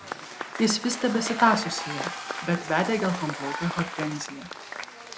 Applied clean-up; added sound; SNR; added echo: none; Applause / Crowd / Cheering; 7 dB; none.